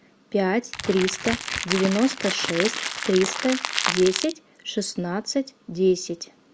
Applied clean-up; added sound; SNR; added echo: none; Crackle; 4 dB; none.